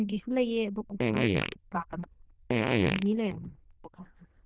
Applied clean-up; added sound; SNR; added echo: neural diffusion model UNIVERSE++.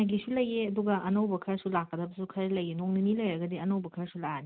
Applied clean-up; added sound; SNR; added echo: none; none; none; none.